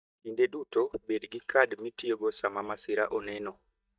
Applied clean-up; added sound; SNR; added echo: neural mask model DeepFilterNet 3.